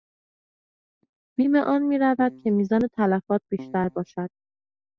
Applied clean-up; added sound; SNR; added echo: neural mask model DeepFilterNet 3.